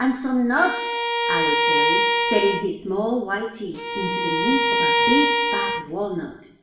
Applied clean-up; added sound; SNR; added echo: none; Bowed string instrument; -3 dB; reverberation time 0.8 s.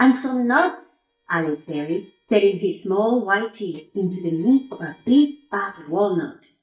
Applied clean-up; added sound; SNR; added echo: neural mask model DeepFilterNet 3.